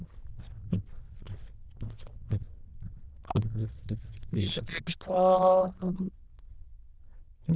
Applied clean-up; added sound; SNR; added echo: neural diffusion model UNIVERSE++.